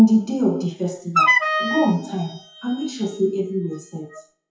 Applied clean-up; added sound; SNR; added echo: classical method WPE with log-MMSE.